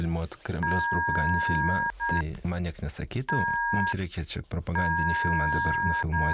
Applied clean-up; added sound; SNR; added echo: none; Telephone; -1 dB; none.